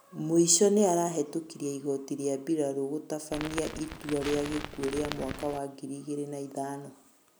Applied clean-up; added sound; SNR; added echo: none; Crackle; 10 dB; none.